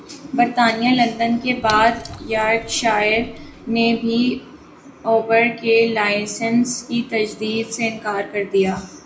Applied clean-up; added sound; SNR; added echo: none; Drip / Water; 18 dB; reverberation time 0.4 s.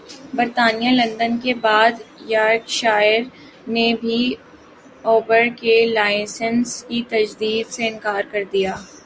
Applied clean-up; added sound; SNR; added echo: none; none; none; none.